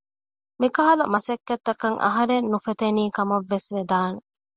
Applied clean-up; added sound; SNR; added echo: none; none; none; none.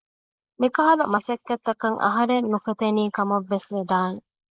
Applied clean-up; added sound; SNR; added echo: neural mask model Resemble Enhance denoiser.